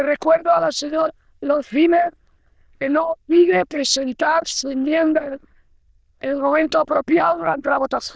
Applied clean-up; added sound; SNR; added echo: neural diffusion model UNIVERSE++.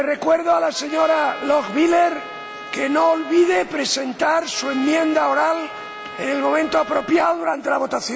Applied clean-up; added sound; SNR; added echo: none; Trumpet; 15 dB; none.